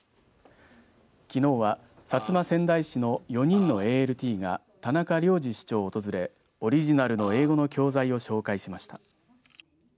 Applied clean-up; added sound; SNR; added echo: none; Burping, eructation; 12 dB; none.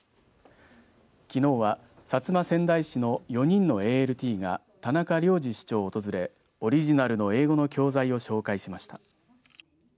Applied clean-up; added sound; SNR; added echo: none; none; none; none.